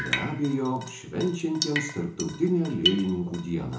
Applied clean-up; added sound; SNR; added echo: none; Drip; 6 dB; reverberation time 0.5 s.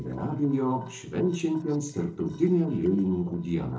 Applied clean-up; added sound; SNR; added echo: neural separator model SepFormer DNS4.